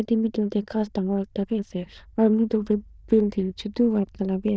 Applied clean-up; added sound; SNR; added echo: neural diffusion model UNIVERSE++.